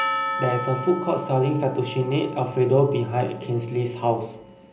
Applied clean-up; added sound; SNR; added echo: none; Percussion; 9 dB; reverberation time 0.5 s.